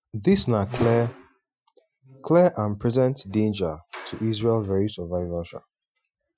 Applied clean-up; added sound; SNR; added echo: classical method Wiener filter.